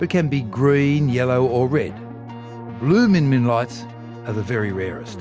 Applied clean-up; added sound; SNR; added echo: none; none; none; none.